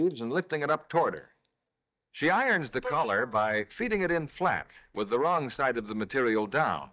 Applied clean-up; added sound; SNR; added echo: neural mask model DeepFilterNet 3.